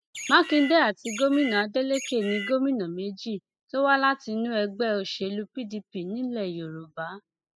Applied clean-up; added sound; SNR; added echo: classical method spectral subtraction.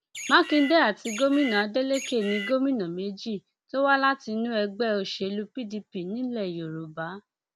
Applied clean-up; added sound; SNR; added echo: none; Bird; 9 dB; none.